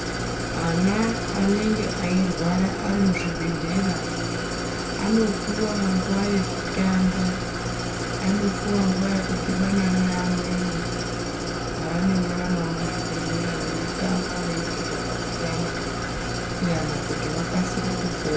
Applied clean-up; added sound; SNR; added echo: none; Idling; 2 dB; reverberation time 0.3 s.